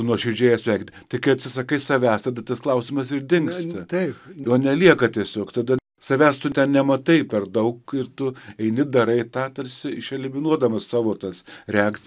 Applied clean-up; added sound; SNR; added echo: none; none; none; none.